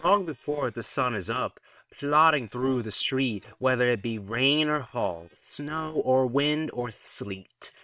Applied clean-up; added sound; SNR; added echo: neural separator model SepFormer WHAM!.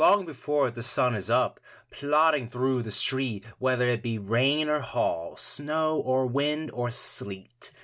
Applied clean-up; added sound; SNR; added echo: none; none; none; none.